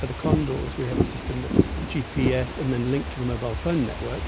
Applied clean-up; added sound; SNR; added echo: none; Fireworks / Ocean; 0 dB; none.